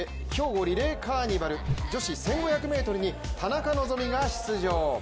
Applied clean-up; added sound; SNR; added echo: none; Whoosh, swoosh, swish; 10 dB; none.